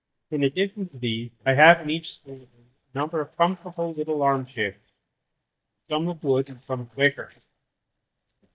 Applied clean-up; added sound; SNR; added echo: neural mask model DeepFilterNet 3.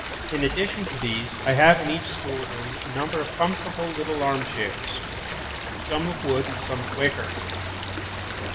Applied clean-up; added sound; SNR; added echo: none; Stream; 5 dB; reverberation time 1.8 s.